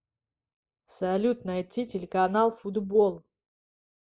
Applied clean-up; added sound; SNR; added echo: neural mask model Resemble Enhance denoiser.